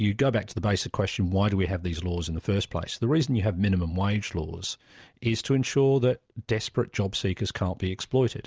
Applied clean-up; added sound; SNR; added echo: none; none; none; none.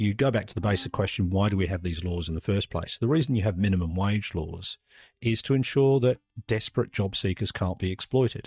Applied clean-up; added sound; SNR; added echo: neural mask model DeepFilterNet 3.